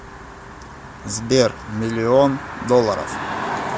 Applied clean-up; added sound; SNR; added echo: none; none; none; none.